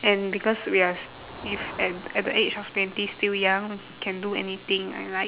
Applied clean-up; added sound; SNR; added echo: none; Motor vehicle (road); 19 dB; none.